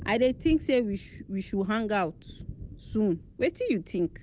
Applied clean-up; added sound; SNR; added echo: none; Thunder; 15 dB; none.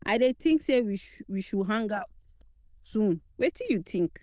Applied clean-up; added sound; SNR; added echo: neural diffusion model UNIVERSE++.